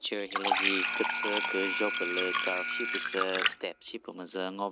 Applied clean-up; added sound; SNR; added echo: none; Fill (with liquid) + Alarm; -2 dB; none.